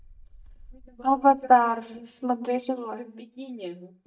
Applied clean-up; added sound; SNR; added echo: neural mask model DeepFilterNet 3.